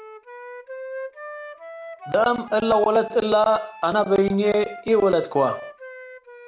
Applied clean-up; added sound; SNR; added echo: none; Wind instrument, woodwind instrument; 15 dB; none.